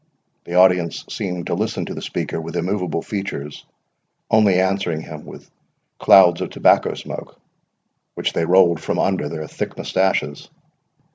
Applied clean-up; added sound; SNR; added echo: none; none; none; none.